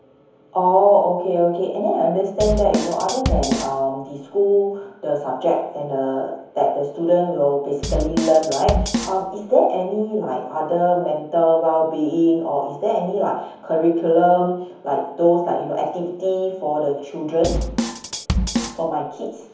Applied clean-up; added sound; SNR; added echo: none; Drum kit; 5 dB; reverberation time 0.7 s.